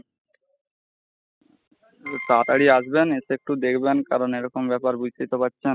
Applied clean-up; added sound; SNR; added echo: classical method spectral subtraction.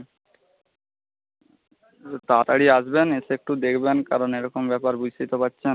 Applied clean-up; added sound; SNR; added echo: none; none; none; none.